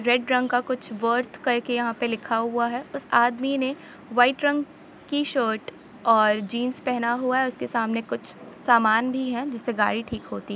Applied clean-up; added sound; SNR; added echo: none; none; none; none.